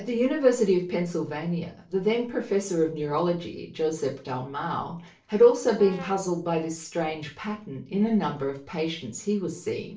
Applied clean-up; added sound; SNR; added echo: neural separator model SepFormer DNS4.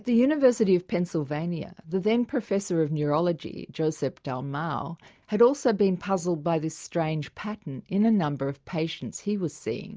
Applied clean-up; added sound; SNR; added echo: none; none; none; none.